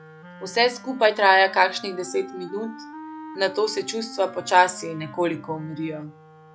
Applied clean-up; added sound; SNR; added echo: none; Wind instrument, woodwind instrument; 18 dB; none.